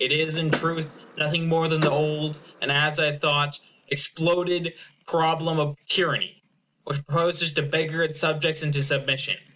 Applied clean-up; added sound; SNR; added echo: none; Door / Car; 11 dB; none.